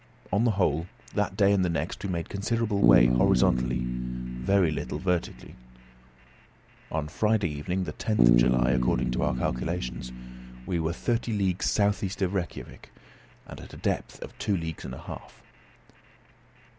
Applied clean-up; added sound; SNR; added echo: none; Bass guitar; 0 dB; none.